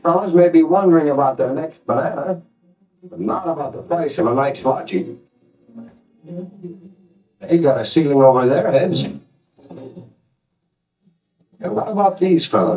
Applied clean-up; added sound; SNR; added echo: neural mask model DeepFilterNet 3.